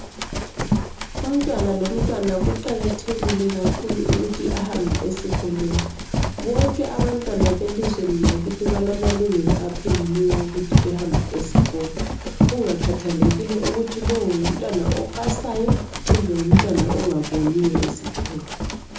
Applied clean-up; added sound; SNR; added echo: none; Run; -1 dB; reverberation time 0.5 s.